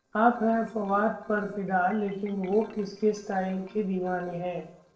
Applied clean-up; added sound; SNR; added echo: neural separator model SepFormer DNS4.